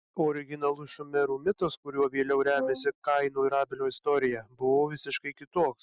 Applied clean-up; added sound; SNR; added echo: classical method Wiener filter.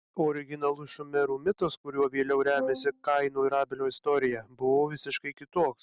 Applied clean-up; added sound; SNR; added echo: none; Brass instrument; 10 dB; none.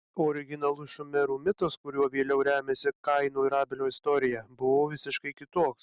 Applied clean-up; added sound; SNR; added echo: none; none; none; none.